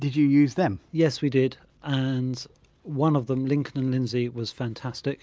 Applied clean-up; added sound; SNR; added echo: none; none; none; none.